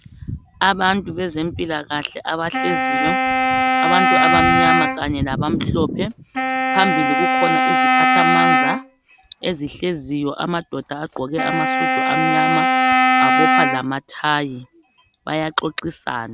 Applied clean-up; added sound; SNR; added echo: none; Wind instrument, woodwind instrument; -5 dB; none.